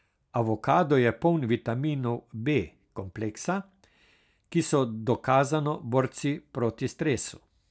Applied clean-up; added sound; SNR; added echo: none; none; none; none.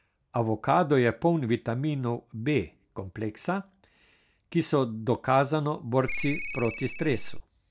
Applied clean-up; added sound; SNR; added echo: none; Ringtone; 3 dB; none.